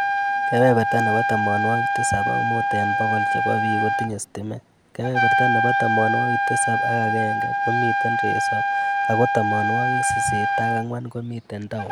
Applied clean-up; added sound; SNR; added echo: none; Trumpet; -4 dB; none.